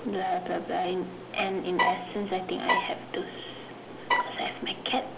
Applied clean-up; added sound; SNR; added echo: none; Bowed string instrument; -1 dB; none.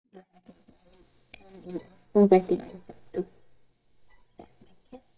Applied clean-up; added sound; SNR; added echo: neural mask model DeepFilterNet 3.